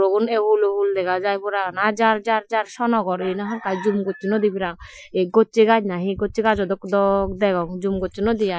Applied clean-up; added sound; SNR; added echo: classical method Wiener filter.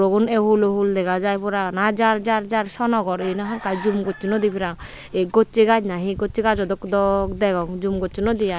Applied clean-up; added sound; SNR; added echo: none; Chicken, rooster; 18 dB; none.